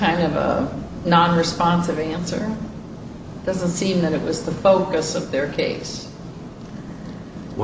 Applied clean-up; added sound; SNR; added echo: none; none; none; none.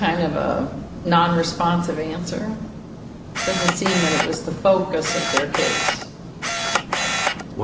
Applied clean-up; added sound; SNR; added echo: none; Camera; 1 dB; none.